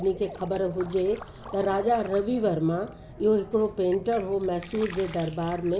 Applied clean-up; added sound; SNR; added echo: none; Drip; 19 dB; none.